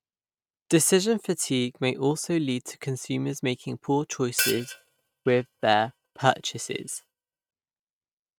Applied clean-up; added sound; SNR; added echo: neural mask model RNNoise.